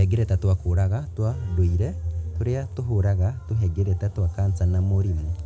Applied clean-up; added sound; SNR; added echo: none; none; none; none.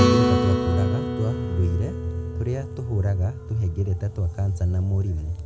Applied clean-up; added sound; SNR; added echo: none; Acoustic guitar; 3 dB; none.